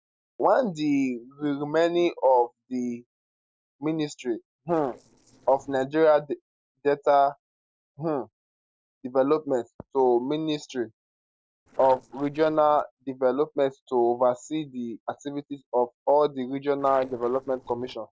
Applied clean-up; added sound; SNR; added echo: neural separator model SepFormer DNS4.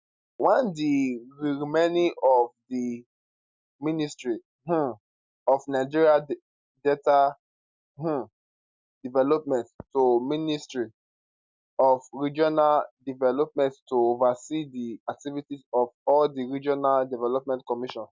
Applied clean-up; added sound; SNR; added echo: none; none; none; none.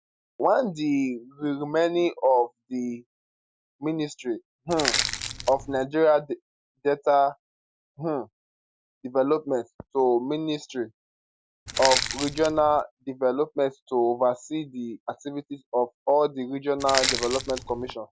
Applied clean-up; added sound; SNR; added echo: none; Crushing; 3 dB; none.